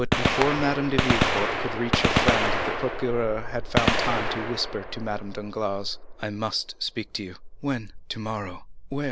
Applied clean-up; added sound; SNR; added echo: none; Gunshot, gunfire; -2 dB; none.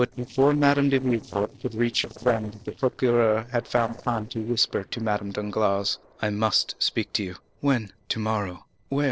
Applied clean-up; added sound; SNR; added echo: neural separator model SepFormer DNS4.